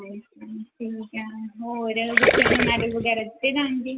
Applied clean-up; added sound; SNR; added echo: none; Gurgling; -4 dB; none.